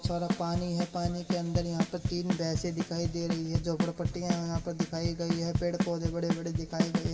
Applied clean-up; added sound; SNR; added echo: none; Bass drum / Snare drum / Drum kit; 1 dB; reverberation time 2.8 s.